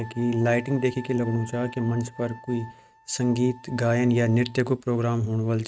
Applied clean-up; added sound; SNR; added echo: neural mask model RNNoise.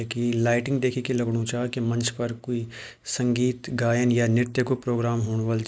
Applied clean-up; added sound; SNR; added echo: neural mask model Resemble Enhance denoiser.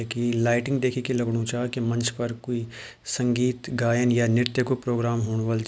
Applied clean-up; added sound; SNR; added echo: none; none; none; none.